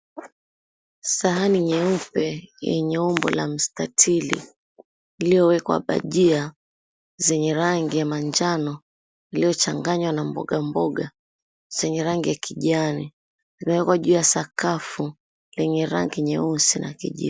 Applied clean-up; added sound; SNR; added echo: none; none; none; none.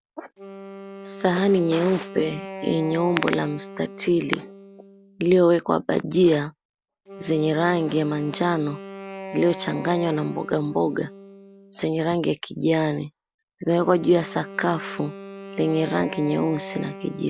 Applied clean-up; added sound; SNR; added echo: none; Wind instrument, woodwind instrument; 16 dB; none.